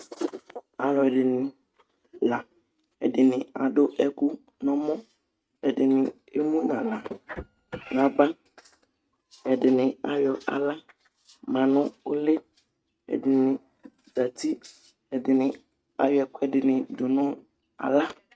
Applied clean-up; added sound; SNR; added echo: neural mask model RNNoise.